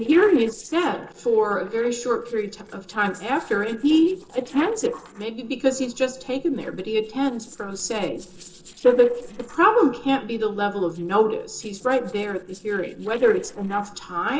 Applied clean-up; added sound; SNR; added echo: neural separator model SepFormer DNS4.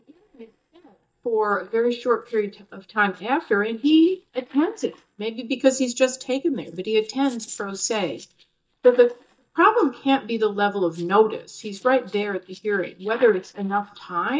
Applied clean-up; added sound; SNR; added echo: neural mask model DeepFilterNet 3.